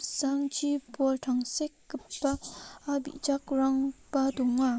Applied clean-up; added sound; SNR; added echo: neural mask model Resemble Enhance denoiser.